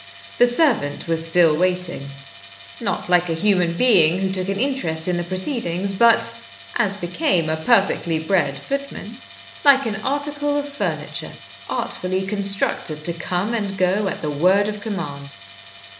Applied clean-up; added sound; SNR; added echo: none; Tools; 20 dB; none.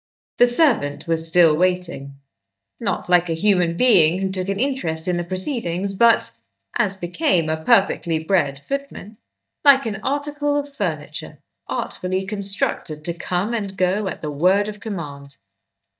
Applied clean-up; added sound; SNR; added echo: neural mask model DeepFilterNet 3.